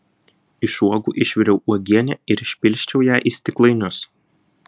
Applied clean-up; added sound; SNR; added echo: none; none; none; none.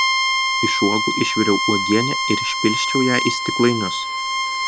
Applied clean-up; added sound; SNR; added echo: none; Bowed string instrument; -1 dB; none.